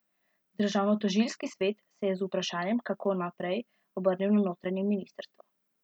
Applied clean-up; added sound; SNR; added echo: none; none; none; none.